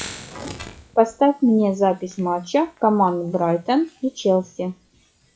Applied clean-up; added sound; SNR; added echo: classical method WPE with log-MMSE.